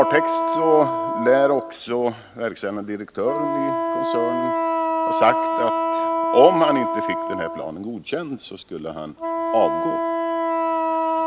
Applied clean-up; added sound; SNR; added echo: none; Wind instrument, woodwind instrument; 1 dB; none.